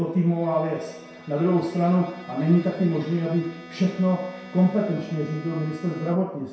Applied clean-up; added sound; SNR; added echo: none; Bowed string instrument; 20 dB; reverberation time 0.7 s.